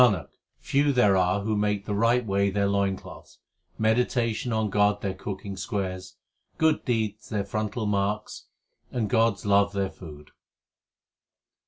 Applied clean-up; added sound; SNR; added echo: none; none; none; none.